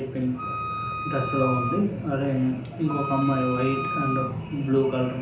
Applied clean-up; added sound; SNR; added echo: none; Wind instrument, woodwind instrument; 6 dB; reverberation time 0.6 s.